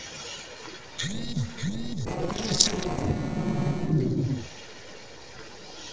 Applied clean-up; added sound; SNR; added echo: neural separator model SepFormer DNS4.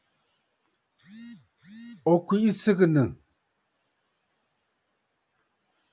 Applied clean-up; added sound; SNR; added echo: none; none; none; none.